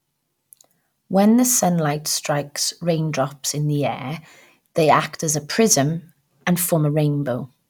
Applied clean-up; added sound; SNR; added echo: none; none; none; none.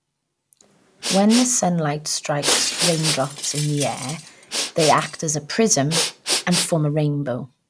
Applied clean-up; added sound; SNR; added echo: none; Shatter + Respiratory sounds; 4 dB; none.